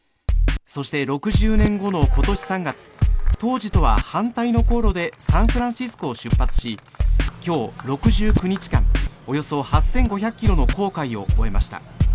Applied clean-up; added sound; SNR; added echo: none; Scratching (performance technique); -5 dB; none.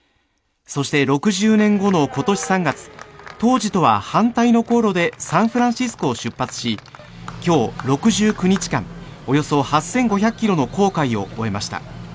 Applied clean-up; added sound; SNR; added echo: none; none; none; none.